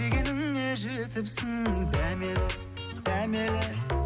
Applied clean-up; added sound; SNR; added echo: none; none; none; none.